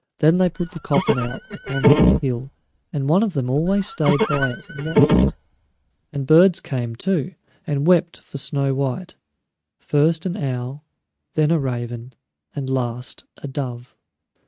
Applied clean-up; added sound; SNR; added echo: neural mask model RNNoise.